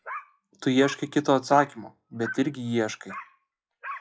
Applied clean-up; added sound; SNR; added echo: classical method log-MMSE.